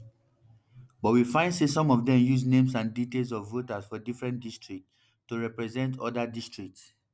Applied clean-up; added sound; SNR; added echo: none; none; none; none.